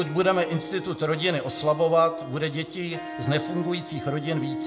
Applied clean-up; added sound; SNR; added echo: none; Harp; 10 dB; reverberation time 0.6 s.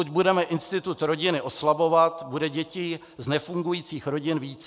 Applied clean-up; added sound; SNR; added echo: none; none; none; none.